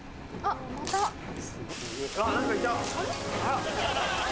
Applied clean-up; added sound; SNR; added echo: none; Tearing; 17 dB; none.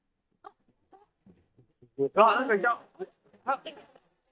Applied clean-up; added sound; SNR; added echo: neural mask model DeepFilterNet 3.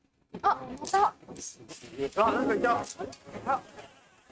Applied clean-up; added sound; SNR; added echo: neural mask model RNNoise.